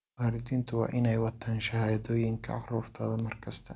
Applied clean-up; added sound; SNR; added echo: none; none; none; none.